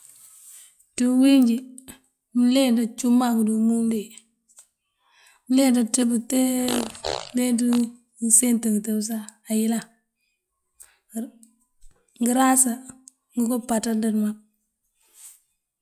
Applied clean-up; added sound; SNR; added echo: classical method log-MMSE.